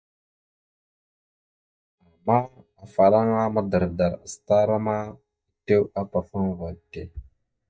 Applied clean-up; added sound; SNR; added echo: neural mask model DeepFilterNet 3.